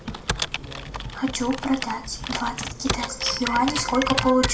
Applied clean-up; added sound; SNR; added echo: none; Computer keyboard; 5 dB; reverberation time 0.3 s.